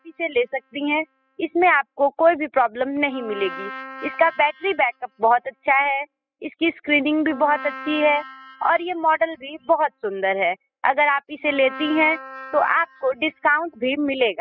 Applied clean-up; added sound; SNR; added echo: classical method spectral subtraction.